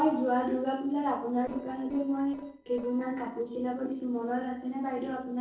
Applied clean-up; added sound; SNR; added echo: neural separator model SepFormer DNS4.